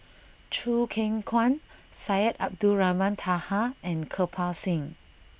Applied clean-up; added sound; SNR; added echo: none; none; none; none.